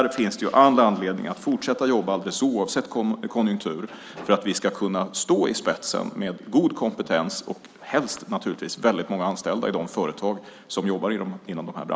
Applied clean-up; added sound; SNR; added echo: none; none; none; none.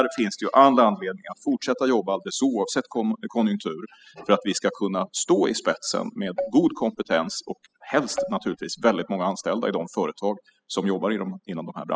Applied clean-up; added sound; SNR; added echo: classical method spectral subtraction.